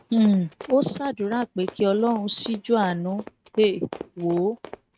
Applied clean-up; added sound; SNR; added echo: neural mask model RNNoise.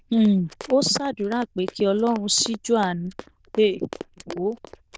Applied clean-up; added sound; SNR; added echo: neural diffusion model UNIVERSE++.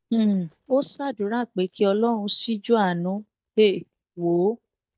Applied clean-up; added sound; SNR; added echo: neural mask model DeepFilterNet 3.